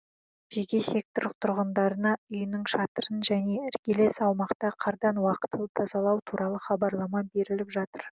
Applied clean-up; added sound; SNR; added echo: none; none; none; none.